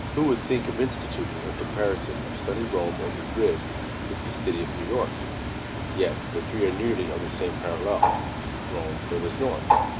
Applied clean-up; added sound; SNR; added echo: none; Bird; 0 dB; none.